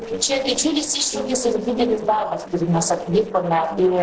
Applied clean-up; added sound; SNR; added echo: neural separator model SepFormer DNS4.